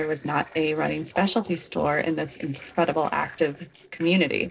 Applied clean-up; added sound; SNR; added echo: neural separator model SepFormer DNS4.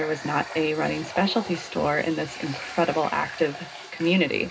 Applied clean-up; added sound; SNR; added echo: none; Water tap, faucet; 12 dB; reverberation time 0.2 s.